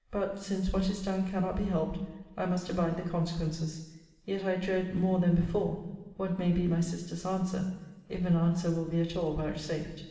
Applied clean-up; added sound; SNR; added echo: none; none; none; reverberation time 1.2 s.